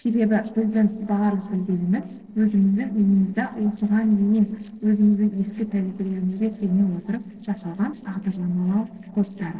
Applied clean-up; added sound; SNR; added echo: neural separator model SepFormer DNS4.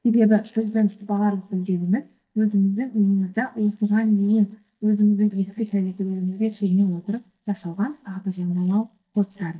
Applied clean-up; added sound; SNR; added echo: neural mask model DeepFilterNet 3.